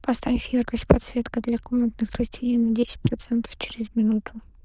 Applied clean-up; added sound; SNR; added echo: neural diffusion model UNIVERSE++.